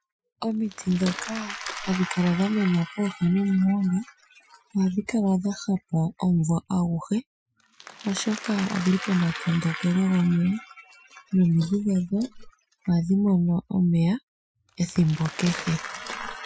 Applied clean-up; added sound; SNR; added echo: classical method Wiener filter.